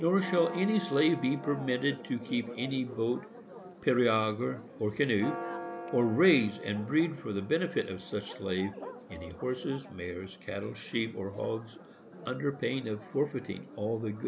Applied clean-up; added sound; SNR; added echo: none; Church bell; 13 dB; none.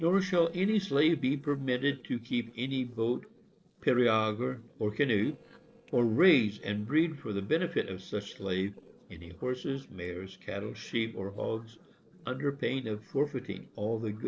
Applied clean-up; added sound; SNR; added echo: neural separator model SepFormer DNS4.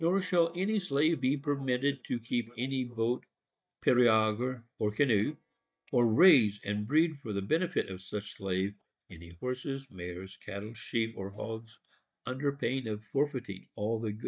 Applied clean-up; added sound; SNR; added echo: neural mask model DeepFilterNet 3.